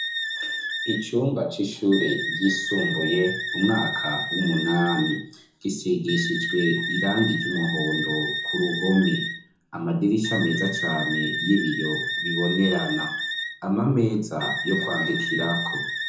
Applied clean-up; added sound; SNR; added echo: none; Wind instrument, woodwind instrument; 4 dB; reverberation time 0.6 s.